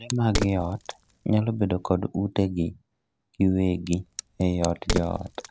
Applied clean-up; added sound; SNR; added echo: none; Crack; 9 dB; none.